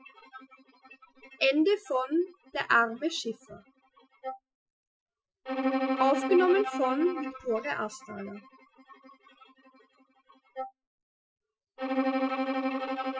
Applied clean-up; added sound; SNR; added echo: classical method Wiener filter.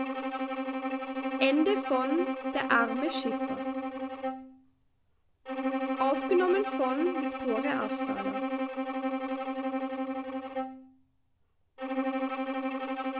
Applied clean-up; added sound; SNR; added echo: none; Bowed string instrument; 0 dB; none.